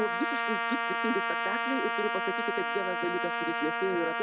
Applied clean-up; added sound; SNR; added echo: neural mask model RNNoise.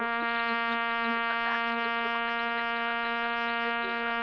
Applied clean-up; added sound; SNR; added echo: neural diffusion model UNIVERSE++.